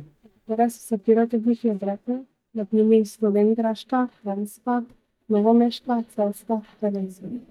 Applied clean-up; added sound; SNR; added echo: neural mask model DeepFilterNet 3.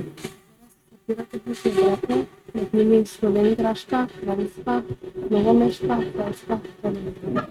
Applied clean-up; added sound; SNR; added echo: neural mask model RNNoise.